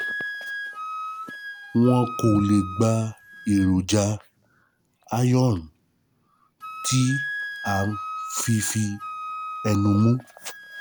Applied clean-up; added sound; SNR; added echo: none; Wind instrument, woodwind instrument; 11 dB; none.